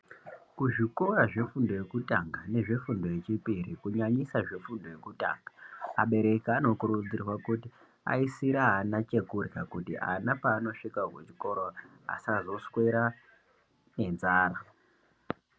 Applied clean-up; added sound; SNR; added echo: none; none; none; none.